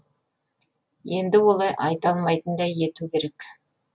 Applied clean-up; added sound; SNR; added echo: none; none; none; none.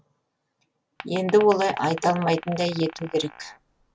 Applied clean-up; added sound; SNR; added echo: none; Glass; 15 dB; none.